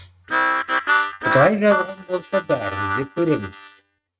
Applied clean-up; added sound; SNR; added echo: neural mask model RNNoise.